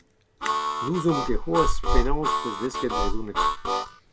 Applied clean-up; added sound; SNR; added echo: none; Chewing, mastication + Harmonica; -5 dB; none.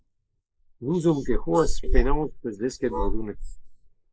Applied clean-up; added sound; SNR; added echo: neural mask model Resemble Enhance denoiser.